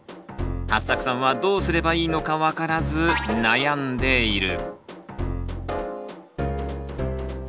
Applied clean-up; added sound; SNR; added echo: none; none; none; none.